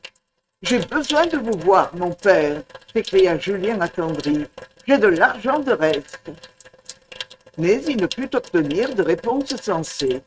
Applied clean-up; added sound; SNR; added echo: neural mask model RNNoise.